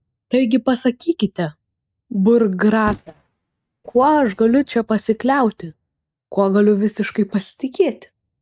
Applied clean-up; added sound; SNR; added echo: neural mask model RNNoise.